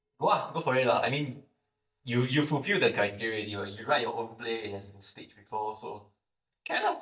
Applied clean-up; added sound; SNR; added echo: neural mask model DeepFilterNet 3.